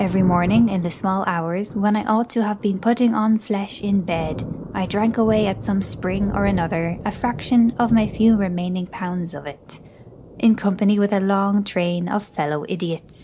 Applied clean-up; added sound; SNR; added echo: none; Thunder; 13 dB; none.